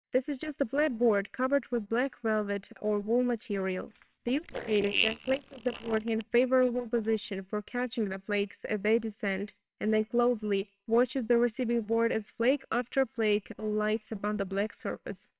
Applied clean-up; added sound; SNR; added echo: neural separator model SepFormer WHAMR!.